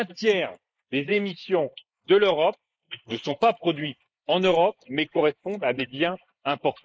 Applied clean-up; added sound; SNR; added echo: neural mask model Resemble Enhance denoiser.